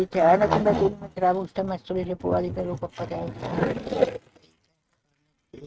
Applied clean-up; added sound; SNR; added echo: neural mask model RNNoise.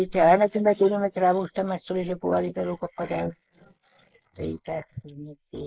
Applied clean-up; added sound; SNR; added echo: neural mask model Resemble Enhance denoiser.